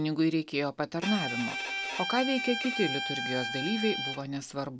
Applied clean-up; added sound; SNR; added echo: none; Bowed string instrument; 4 dB; none.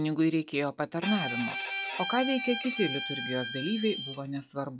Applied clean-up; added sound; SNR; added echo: classical method log-MMSE.